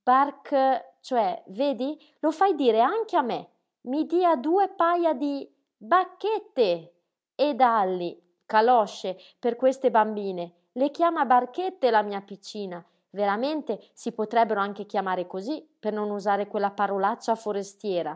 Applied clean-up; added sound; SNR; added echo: none; none; none; none.